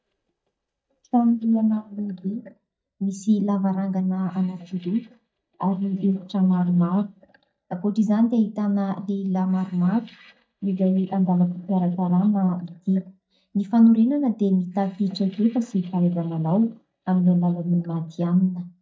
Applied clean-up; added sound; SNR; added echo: neural mask model DeepFilterNet 3.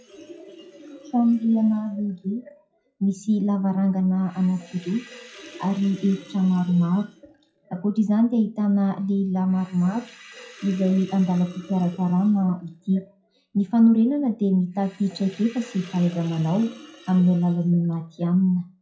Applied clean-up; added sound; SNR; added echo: classical method WPE with log-MMSE.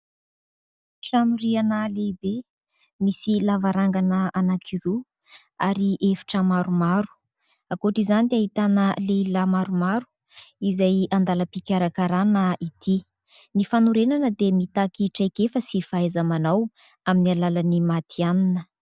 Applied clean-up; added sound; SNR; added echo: none; none; none; none.